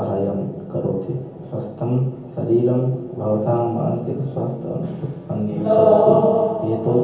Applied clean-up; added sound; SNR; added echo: none; none; none; reverberation time 0.7 s.